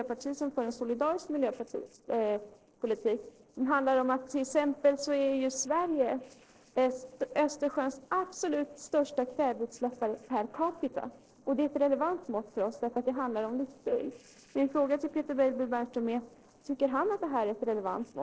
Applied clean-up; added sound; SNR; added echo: neural separator model SepFormer DNS4.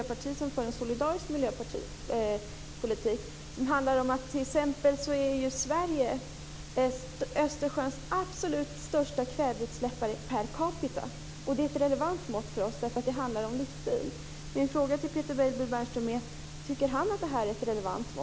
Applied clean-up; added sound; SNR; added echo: none; none; none; none.